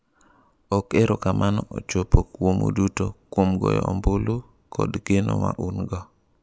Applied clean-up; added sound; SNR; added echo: none; none; none; none.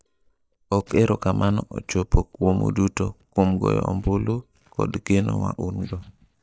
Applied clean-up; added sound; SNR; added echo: neural mask model DeepFilterNet 3.